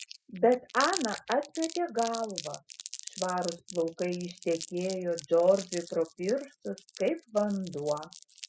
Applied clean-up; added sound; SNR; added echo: classical method spectral subtraction.